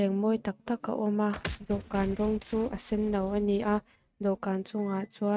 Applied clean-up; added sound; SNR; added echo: neural mask model RNNoise.